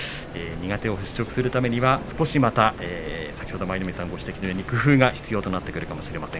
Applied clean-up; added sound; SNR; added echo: none; none; none; none.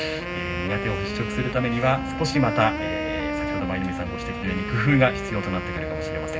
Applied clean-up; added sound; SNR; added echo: none; Wind instrument, woodwind instrument; 4 dB; reverberation time 0.4 s.